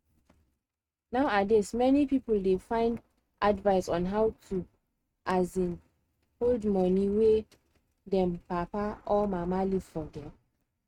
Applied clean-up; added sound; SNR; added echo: neural mask model RNNoise.